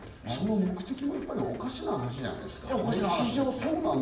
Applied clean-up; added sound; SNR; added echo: none; Rain; 19 dB; reverberation time 0.9 s.